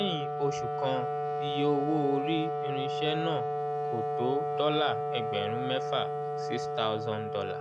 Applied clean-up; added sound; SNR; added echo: none; Wind instrument, woodwind instrument; -1 dB; none.